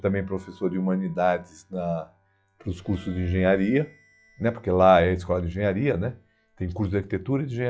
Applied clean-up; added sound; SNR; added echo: classical method log-MMSE.